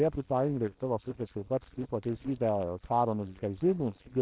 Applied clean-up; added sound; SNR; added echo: neural separator model SepFormer WHAMR!.